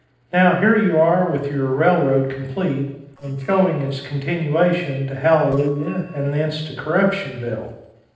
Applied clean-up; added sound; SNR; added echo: neural separator model SepFormer DNS4.